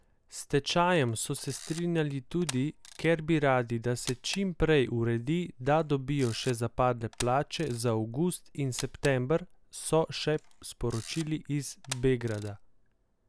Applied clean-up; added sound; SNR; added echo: none; Camera; 18 dB; none.